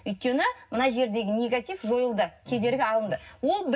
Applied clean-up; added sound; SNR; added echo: none; none; none; reverberation time 0.4 s.